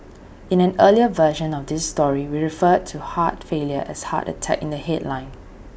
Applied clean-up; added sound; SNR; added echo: none; none; none; none.